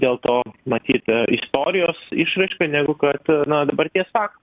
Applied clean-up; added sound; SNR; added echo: none; none; none; none.